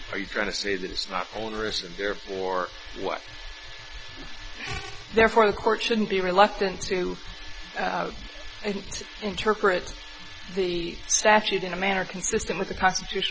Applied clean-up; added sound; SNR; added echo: none; none; none; none.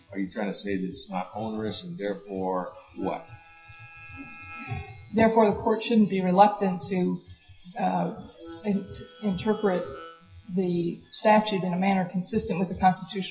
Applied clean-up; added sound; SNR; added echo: classical method WPE with log-MMSE.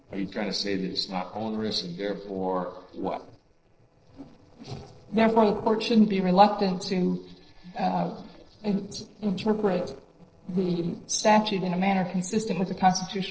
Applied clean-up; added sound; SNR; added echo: neural separator model SepFormer DNS4.